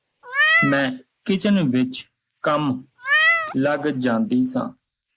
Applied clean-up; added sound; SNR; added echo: neural mask model Resemble Enhance denoiser.